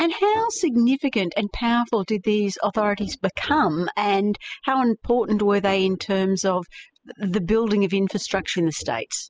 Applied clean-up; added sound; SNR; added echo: classical method spectral subtraction.